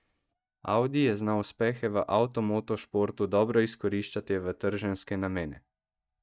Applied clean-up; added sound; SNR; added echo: neural mask model DeepFilterNet 3.